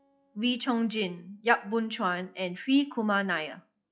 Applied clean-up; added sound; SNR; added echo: classical method log-MMSE.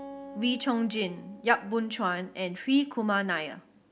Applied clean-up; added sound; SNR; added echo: none; Acoustic guitar; 20 dB; none.